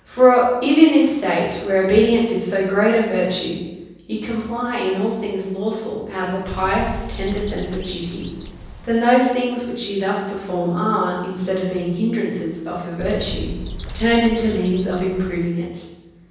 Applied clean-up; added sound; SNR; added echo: none; Bird; 11 dB; reverberation time 1.1 s.